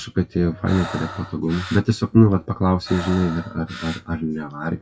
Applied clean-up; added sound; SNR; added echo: classical method WPE with log-MMSE.